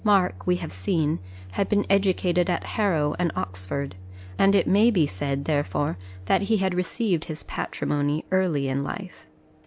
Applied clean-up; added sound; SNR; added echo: none; Microwave oven; 17 dB; none.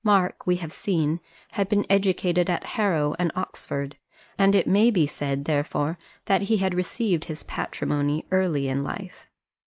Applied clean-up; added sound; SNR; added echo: neural mask model Resemble Enhance denoiser.